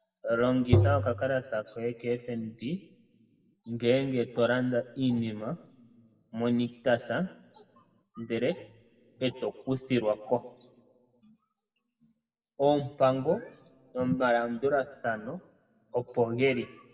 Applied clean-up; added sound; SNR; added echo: none; Tap; -5 dB; reverberation time 1.0 s.